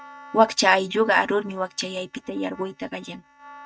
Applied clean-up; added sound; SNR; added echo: neural mask model RNNoise.